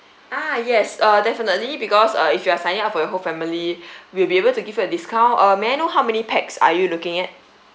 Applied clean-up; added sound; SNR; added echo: none; none; none; none.